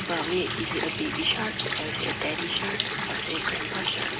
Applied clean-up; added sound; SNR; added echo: none; Water tap, faucet; -1 dB; reverberation time 0.3 s.